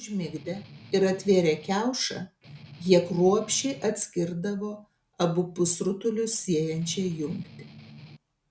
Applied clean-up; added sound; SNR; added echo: none; Strum; 19 dB; none.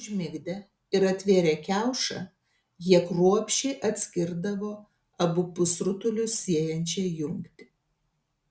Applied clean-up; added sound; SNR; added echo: none; none; none; none.